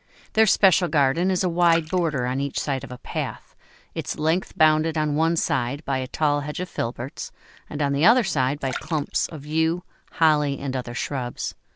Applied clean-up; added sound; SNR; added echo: none; Splash, splatter; 18 dB; none.